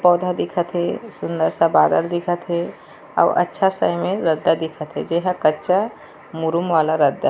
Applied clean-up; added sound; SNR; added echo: none; none; none; none.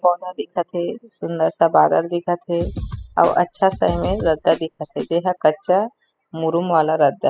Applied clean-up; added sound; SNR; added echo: classical method spectral subtraction.